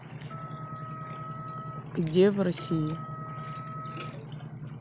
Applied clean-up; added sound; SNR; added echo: none; Wind instrument, woodwind instrument; 12 dB; none.